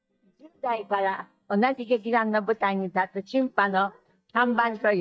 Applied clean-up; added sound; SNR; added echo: neural mask model DeepFilterNet 3.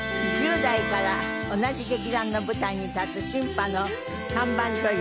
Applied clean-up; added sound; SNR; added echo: none; Bowed string instrument; 6 dB; none.